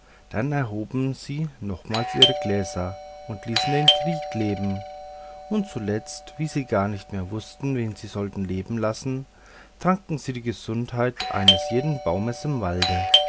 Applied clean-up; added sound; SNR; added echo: none; Doorbell; 1 dB; none.